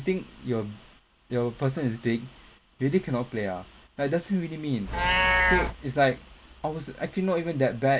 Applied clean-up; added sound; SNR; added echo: none; Livestock, farm animals, working animals; 4 dB; none.